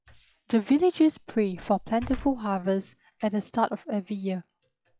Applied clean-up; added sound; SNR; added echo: classical method log-MMSE.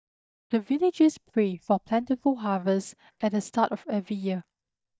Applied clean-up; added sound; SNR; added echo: neural mask model DeepFilterNet 3.